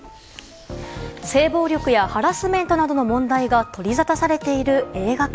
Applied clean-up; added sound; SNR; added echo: none; none; none; none.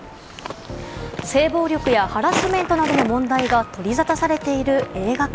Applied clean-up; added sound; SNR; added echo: none; Walk, footsteps; 9 dB; none.